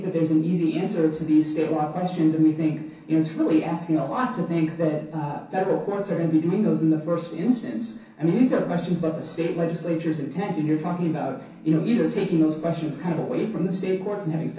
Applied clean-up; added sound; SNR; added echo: none; none; none; reverberation time 0.6 s.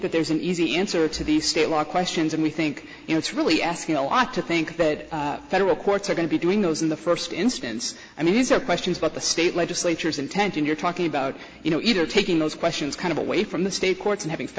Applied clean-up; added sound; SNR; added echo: none; none; none; none.